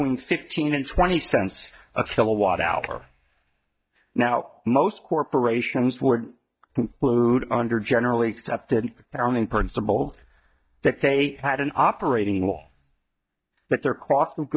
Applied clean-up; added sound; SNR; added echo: neural mask model DeepFilterNet 3.